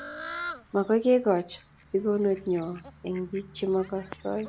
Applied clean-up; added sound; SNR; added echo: none; Fowl; 15 dB; none.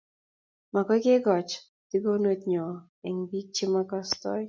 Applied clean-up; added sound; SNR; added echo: none; none; none; none.